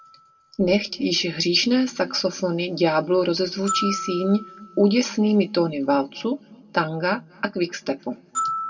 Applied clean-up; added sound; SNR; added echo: none; Glockenspiel; 13 dB; reverberation time 0.8 s.